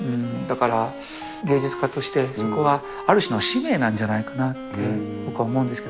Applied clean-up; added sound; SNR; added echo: none; Wind instrument, woodwind instrument; 12 dB; none.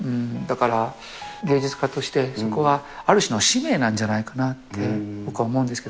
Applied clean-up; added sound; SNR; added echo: none; none; none; none.